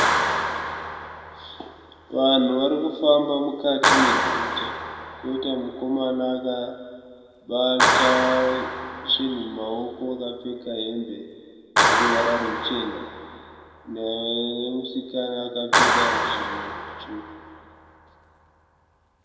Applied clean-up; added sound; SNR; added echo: none; Clapping; 0 dB; reverberation time 2.1 s.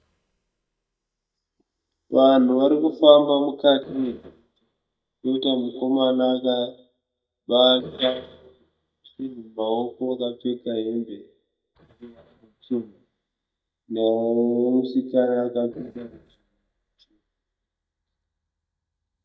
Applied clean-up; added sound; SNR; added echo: neural mask model DeepFilterNet 3.